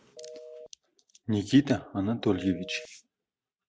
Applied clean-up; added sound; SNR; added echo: neural mask model RNNoise.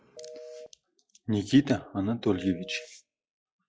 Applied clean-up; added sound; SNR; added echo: classical method log-MMSE.